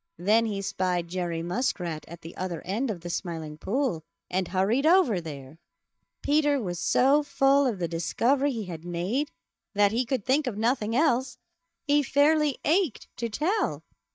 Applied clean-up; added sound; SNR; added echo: neural mask model DeepFilterNet 3.